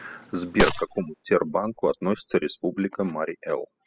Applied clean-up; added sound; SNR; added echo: classical method spectral subtraction.